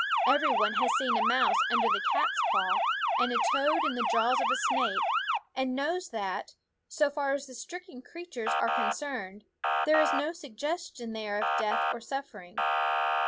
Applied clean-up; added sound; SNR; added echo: none; Motor vehicle (road) / Siren; -3 dB; none.